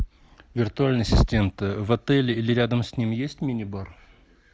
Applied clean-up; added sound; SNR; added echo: none; none; none; none.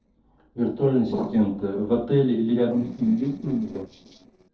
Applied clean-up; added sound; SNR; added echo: neural separator model SepFormer DNS4.